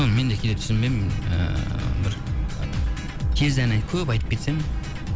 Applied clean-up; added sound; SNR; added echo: none; Boat, Water vehicle; 7 dB; none.